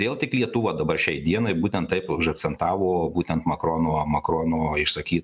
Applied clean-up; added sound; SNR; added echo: none; none; none; none.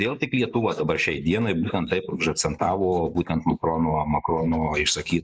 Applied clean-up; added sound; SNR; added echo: neural mask model Resemble Enhance denoiser.